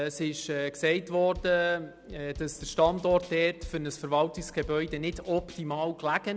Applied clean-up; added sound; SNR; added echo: none; Bass drum / Snare drum / Drum kit; 16 dB; none.